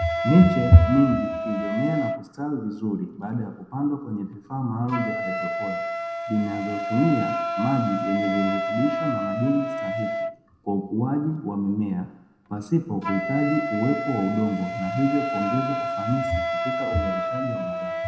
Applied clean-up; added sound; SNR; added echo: none; Wind instrument, woodwind instrument; 5 dB; reverberation time 0.8 s.